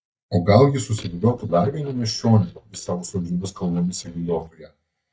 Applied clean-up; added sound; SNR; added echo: neural mask model DeepFilterNet 3.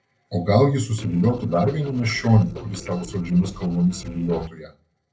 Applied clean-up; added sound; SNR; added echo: neural separator model SepFormer DNS4.